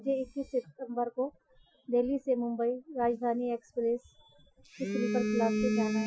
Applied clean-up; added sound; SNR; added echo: classical method Wiener filter.